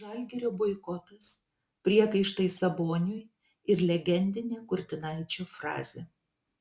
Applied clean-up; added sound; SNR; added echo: none; none; none; none.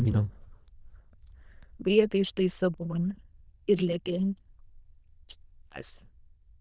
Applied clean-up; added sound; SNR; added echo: neural diffusion model UNIVERSE++.